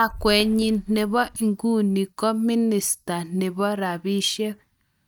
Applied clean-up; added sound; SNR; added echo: neural mask model DeepFilterNet 3.